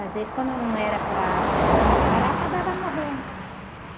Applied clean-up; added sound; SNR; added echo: none; Car passing by; -5 dB; none.